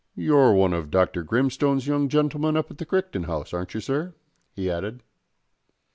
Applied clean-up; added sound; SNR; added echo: none; none; none; none.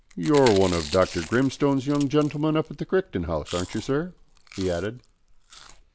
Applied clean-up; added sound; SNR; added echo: none; Tools + Chewing, mastication; 16 dB; none.